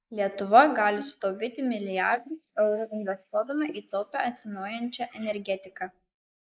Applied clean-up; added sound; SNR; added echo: neural mask model Resemble Enhance denoiser.